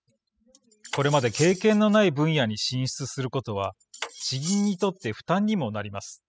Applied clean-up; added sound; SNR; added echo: classical method spectral subtraction.